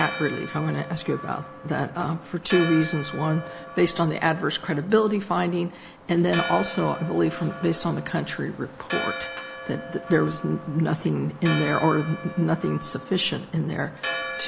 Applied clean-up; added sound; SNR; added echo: none; Church bell; 11 dB; none.